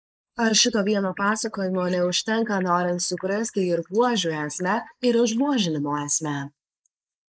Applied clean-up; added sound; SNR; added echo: neural mask model Resemble Enhance denoiser.